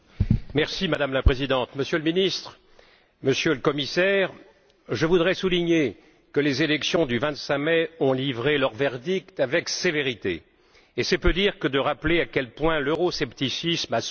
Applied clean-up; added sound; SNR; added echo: none; none; none; none.